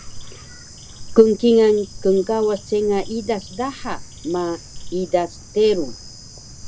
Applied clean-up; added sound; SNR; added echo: none; Bird / Insect; 14 dB; none.